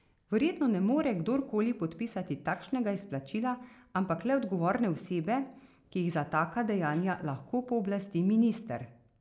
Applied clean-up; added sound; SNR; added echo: none; none; none; none.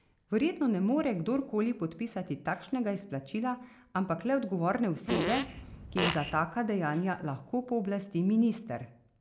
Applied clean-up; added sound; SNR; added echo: none; Fart; 3 dB; none.